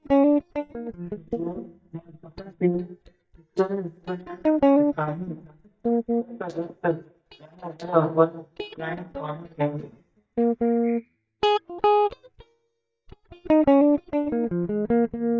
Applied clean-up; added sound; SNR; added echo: neural mask model DeepFilterNet 3.